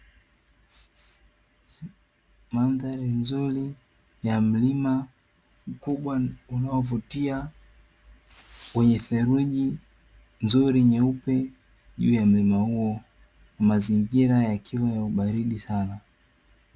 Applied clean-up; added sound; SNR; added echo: none; none; none; none.